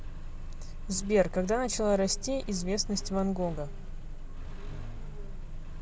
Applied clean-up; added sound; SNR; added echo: none; Accelerating, revving, vroom; 16 dB; none.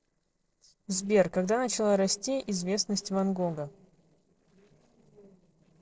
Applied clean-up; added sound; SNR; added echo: neural separator model SepFormer DNS4.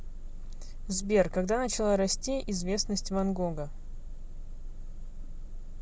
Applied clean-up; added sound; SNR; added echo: none; none; none; none.